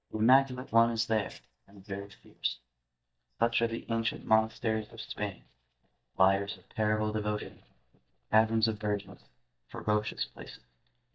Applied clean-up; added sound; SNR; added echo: neural mask model DeepFilterNet 3.